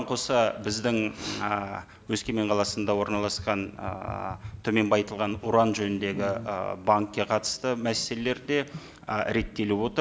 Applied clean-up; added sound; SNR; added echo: none; none; none; none.